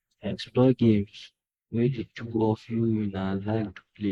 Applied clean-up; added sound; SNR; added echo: neural mask model Resemble Enhance denoiser.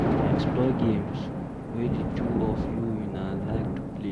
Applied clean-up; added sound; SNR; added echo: none; Thunder; -3 dB; none.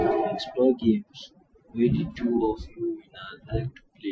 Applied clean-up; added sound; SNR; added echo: classical method Wiener filter.